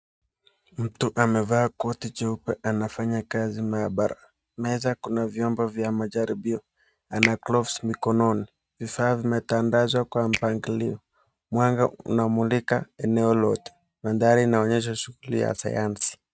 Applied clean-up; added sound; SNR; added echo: neural mask model RNNoise.